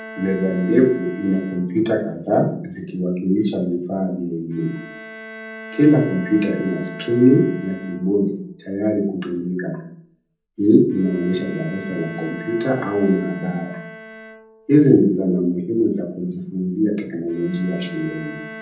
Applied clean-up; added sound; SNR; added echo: none; Bowed string instrument; 18 dB; reverberation time 0.6 s.